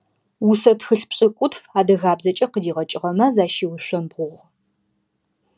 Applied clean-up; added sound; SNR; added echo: none; none; none; none.